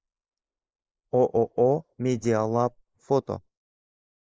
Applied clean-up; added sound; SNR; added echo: neural mask model Resemble Enhance denoiser.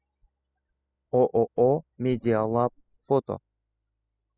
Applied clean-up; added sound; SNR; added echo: classical method spectral subtraction.